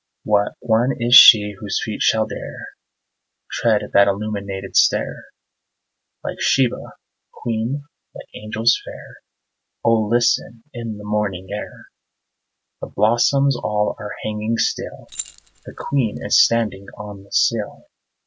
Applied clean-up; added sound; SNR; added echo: none; Keys jangling; 16 dB; none.